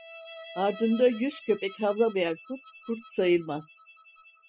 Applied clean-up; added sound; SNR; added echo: classical method spectral subtraction.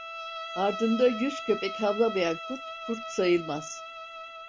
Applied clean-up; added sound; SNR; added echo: none; Bowed string instrument; 9 dB; none.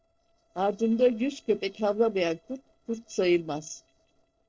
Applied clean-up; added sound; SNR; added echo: neural separator model SepFormer DNS4.